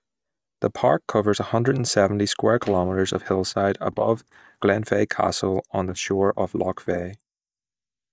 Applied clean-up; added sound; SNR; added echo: neural mask model DeepFilterNet 3.